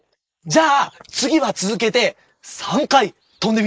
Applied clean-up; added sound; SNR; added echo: neural mask model Resemble Enhance denoiser.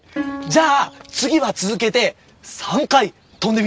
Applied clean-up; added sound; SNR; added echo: none; Plucked string instrument; 12 dB; none.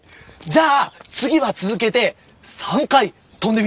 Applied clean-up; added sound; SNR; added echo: none; none; none; none.